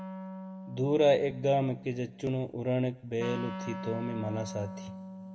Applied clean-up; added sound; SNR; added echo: none; Wind instrument, woodwind instrument; 11 dB; reverberation time 1.5 s.